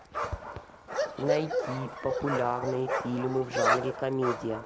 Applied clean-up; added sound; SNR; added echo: none; Bark; 1 dB; none.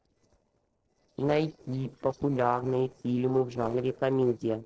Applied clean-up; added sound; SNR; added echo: neural separator model SepFormer DNS4.